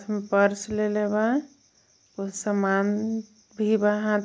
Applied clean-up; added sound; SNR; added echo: none; none; none; none.